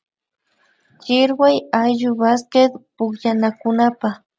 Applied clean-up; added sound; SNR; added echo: none; none; none; none.